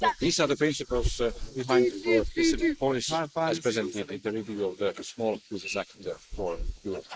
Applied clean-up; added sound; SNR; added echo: neural mask model Resemble Enhance denoiser.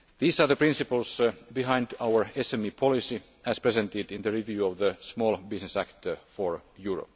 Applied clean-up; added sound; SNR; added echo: none; none; none; none.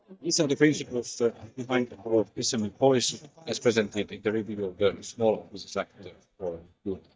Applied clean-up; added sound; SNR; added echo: neural mask model DeepFilterNet 3.